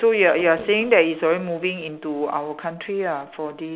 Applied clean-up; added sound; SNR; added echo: none; none; none; none.